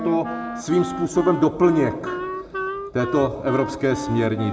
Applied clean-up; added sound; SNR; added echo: none; Wind instrument, woodwind instrument; 8 dB; reverberation time 1.1 s.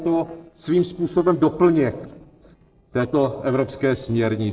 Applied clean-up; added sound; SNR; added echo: neural separator model SepFormer DNS4.